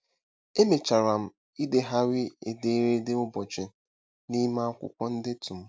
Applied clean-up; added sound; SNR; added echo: none; none; none; none.